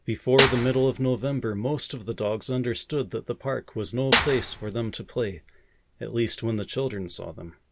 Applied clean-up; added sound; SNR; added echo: none; Clapping / Drum kit; 2 dB; none.